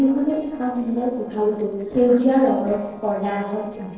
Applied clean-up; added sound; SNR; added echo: neural separator model SepFormer DNS4.